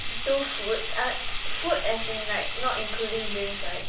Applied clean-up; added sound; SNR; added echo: none; Sink (filling or washing); 4 dB; reverberation time 0.3 s.